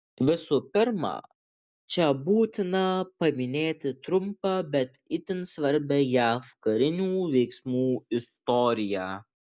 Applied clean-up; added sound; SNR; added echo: none; none; none; none.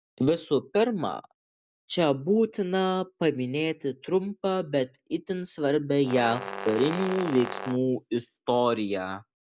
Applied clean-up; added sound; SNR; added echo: none; Brass instrument; 9 dB; none.